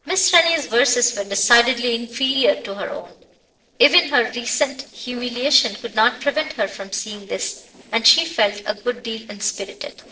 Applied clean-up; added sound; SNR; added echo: neural separator model SepFormer DNS4.